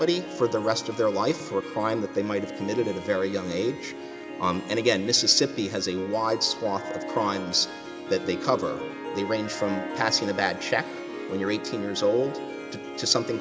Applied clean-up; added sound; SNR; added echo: none; Harp; 9 dB; none.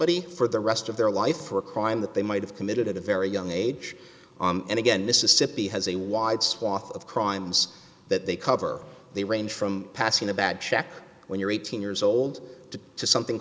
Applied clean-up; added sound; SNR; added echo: none; none; none; none.